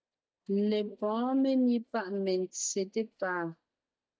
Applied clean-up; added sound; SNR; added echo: neural mask model DeepFilterNet 3.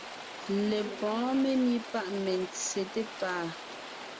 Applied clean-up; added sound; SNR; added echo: none; Rain; 11 dB; none.